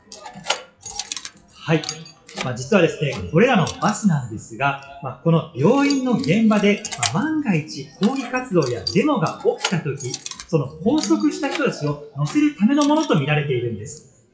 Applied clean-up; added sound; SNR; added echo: classical method WPE with log-MMSE.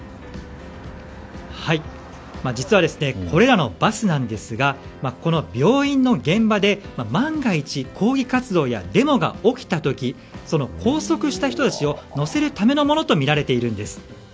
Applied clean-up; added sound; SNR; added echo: none; none; none; none.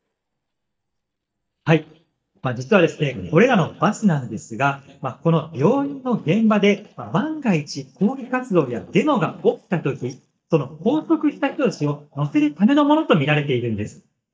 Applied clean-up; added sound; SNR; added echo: neural mask model DeepFilterNet 3.